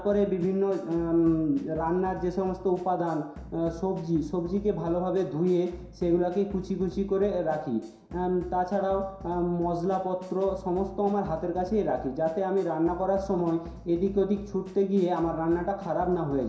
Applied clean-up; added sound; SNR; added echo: none; Drum / Drum kit; 17 dB; reverberation time 0.7 s.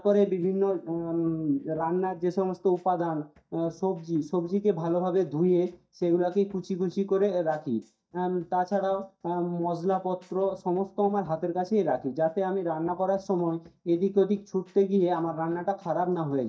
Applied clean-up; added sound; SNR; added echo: neural mask model DeepFilterNet 3.